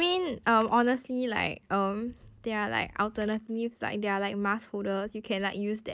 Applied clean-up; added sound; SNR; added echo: neural mask model DeepFilterNet 3.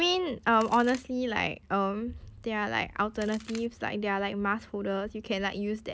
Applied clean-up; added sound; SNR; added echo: none; Crack; 17 dB; none.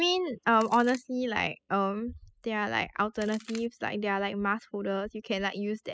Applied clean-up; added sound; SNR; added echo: classical method spectral subtraction.